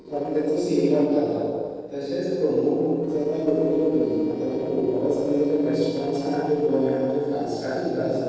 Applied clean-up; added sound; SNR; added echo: neural separator model SepFormer DNS4.